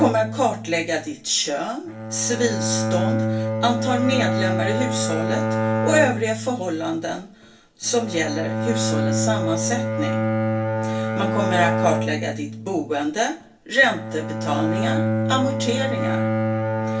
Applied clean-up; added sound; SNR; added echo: none; Bowed string instrument; 0 dB; reverberation time 0.3 s.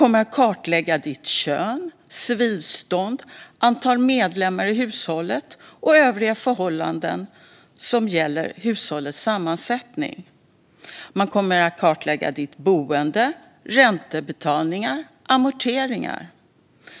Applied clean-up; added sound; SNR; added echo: none; none; none; none.